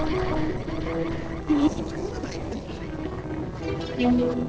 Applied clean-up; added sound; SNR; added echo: neural separator model SepFormer DNS4.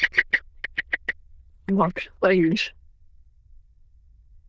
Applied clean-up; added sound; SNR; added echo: neural diffusion model UNIVERSE++.